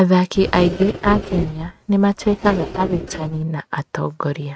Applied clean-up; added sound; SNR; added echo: neural mask model RNNoise.